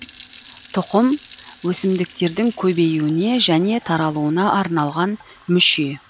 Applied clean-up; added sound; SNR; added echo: none; Fill (with liquid) / Sink (filling or washing); 20 dB; none.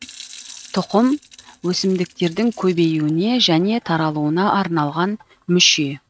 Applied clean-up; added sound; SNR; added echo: neural mask model RNNoise.